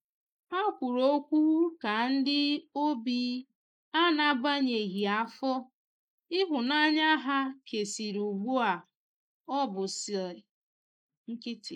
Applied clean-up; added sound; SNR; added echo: neural mask model Resemble Enhance denoiser.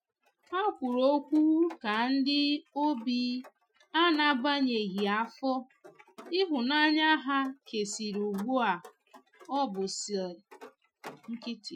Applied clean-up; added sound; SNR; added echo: classical method Wiener filter.